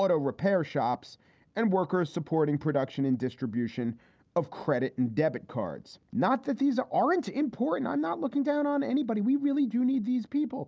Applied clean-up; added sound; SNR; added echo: none; none; none; none.